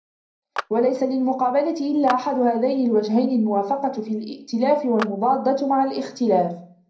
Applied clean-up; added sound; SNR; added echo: none; Clapping; 16 dB; reverberation time 0.5 s.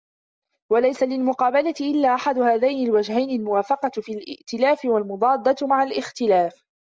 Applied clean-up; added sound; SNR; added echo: none; none; none; none.